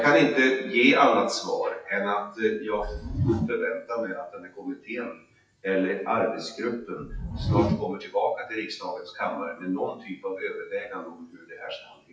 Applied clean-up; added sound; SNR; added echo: classical method WPE with log-MMSE.